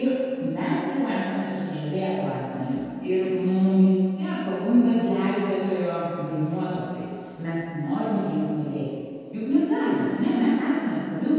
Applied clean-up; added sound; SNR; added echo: none; none; none; reverberation time 2.1 s.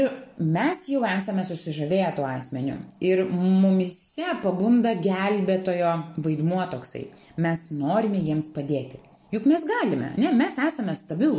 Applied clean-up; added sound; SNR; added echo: none; none; none; none.